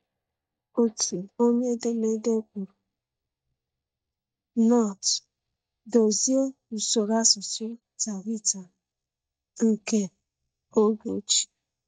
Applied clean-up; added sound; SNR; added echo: neural mask model DeepFilterNet 3.